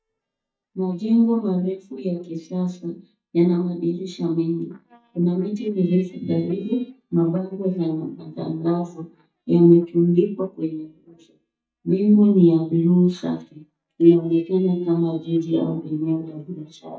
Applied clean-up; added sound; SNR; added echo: neural mask model DeepFilterNet 3.